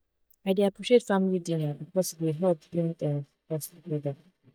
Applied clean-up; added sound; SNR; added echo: neural mask model DeepFilterNet 3.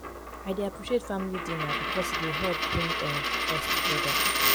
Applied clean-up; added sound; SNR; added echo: none; Coin (dropping); -5 dB; none.